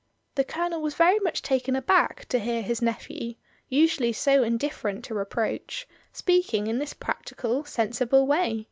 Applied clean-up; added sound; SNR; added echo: none; none; none; none.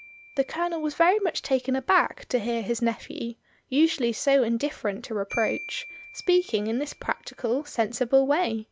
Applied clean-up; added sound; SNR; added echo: none; Marimba, xylophone; 20 dB; none.